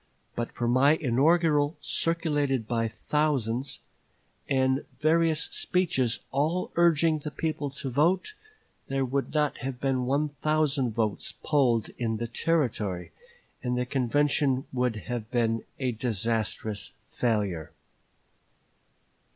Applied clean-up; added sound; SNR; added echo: none; none; none; none.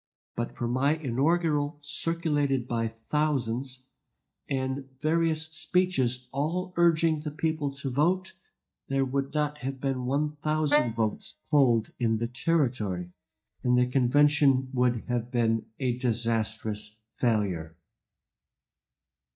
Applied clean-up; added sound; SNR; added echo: neural mask model DeepFilterNet 3.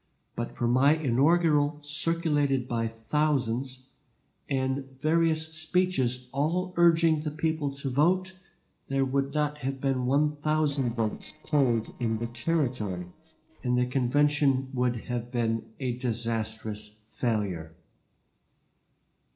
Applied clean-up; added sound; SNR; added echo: neural separator model SepFormer DNS4.